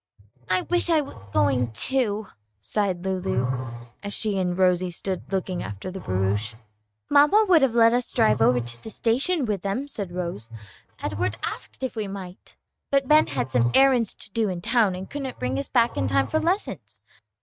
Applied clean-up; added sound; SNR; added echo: neural mask model RNNoise.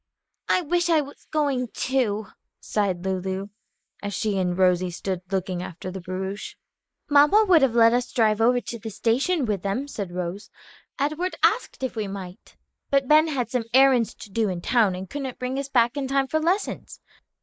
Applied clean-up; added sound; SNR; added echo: neural mask model Resemble Enhance denoiser.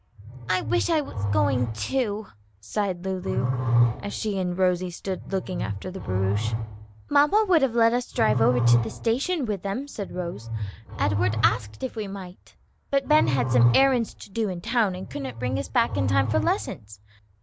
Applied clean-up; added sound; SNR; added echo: none; Growling; 2 dB; none.